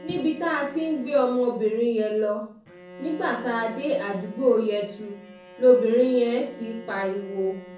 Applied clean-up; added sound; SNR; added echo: none; Bowed string instrument; 19 dB; reverberation time 0.5 s.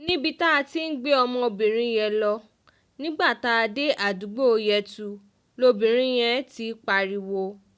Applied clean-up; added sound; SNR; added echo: none; none; none; none.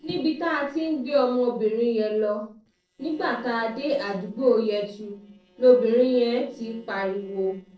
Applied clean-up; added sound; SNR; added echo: neural separator model SepFormer DNS4.